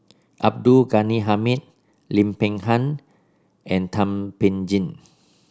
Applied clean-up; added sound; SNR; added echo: none; none; none; none.